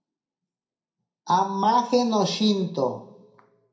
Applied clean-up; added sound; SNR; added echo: none; none; none; reverberation time 0.4 s.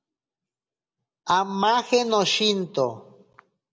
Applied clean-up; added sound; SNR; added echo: none; none; none; none.